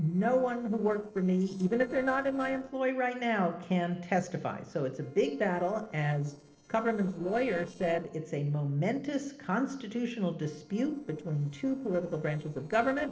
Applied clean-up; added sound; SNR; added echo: neural separator model SepFormer DNS4.